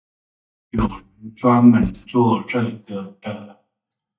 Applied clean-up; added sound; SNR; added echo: neural mask model DeepFilterNet 3.